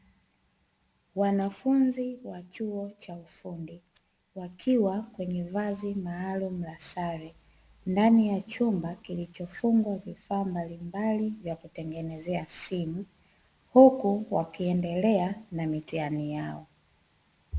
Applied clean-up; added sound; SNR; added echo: none; none; none; none.